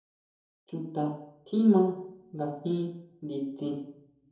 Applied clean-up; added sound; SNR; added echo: none; none; none; reverberation time 2.7 s.